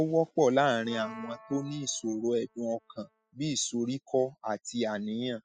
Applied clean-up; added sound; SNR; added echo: classical method spectral subtraction.